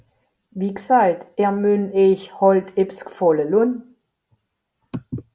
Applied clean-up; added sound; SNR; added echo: none; none; none; none.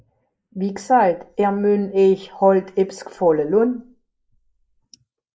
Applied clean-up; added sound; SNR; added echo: neural mask model Resemble Enhance denoiser.